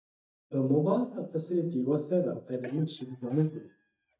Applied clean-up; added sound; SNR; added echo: neural mask model DeepFilterNet 3.